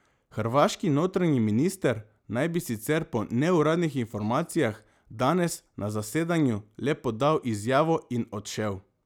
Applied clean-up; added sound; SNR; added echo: none; none; none; none.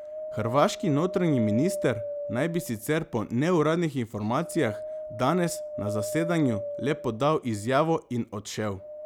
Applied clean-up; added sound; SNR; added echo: none; Wind; 10 dB; none.